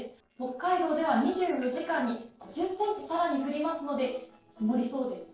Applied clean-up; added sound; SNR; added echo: neural separator model SepFormer DNS4.